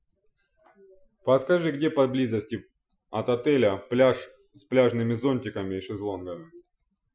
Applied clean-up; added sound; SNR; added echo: classical method Wiener filter.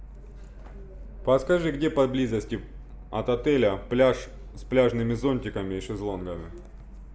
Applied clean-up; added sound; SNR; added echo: none; none; none; none.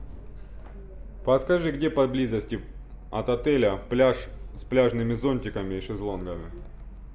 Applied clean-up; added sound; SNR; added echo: none; Sliding door; 18 dB; none.